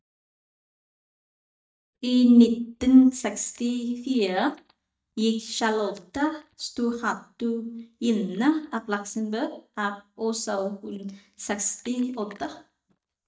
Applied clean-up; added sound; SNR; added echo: neural mask model DeepFilterNet 3.